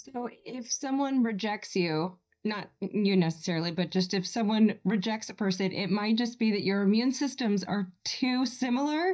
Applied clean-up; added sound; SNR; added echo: neural mask model DeepFilterNet 3.